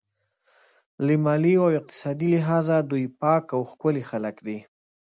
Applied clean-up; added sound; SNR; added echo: none; none; none; none.